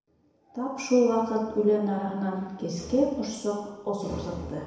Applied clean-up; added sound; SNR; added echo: none; none; none; reverberation time 1.0 s.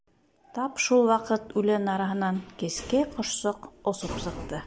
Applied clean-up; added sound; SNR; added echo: none; none; none; none.